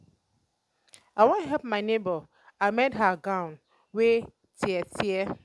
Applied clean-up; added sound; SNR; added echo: none; none; none; none.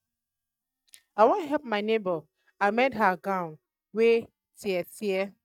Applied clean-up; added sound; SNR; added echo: neural mask model DeepFilterNet 3.